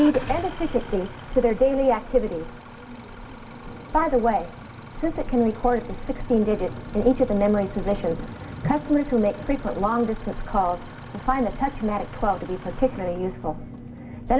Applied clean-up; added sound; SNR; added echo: none; Idling / Engine starting; 18 dB; reverberation time 0.6 s.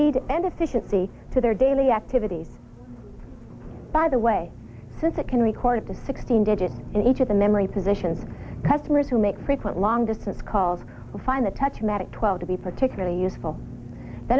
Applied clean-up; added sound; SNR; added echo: none; none; none; none.